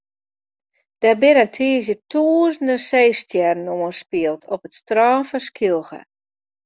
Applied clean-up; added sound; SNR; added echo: none; none; none; none.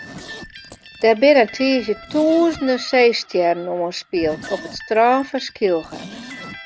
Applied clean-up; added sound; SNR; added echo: none; Guitar + Zipper (clothing); 18 dB; none.